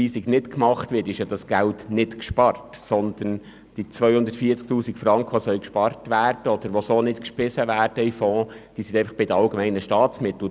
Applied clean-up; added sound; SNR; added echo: none; none; none; none.